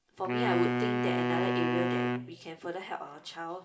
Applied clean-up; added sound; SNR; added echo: none; Wind instrument, woodwind instrument; -4 dB; reverberation time 2.4 s.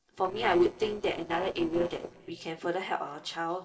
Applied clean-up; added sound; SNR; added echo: neural separator model SepFormer DNS4.